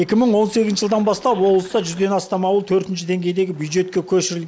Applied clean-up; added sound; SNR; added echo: none; none; none; none.